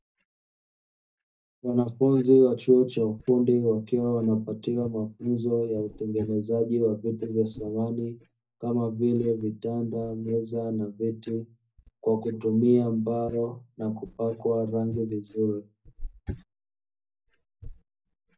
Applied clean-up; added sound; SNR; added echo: neural mask model DeepFilterNet 3.